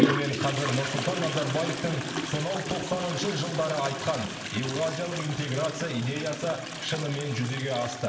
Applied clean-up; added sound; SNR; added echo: none; Toilet flush; 3 dB; reverberation time 2.6 s.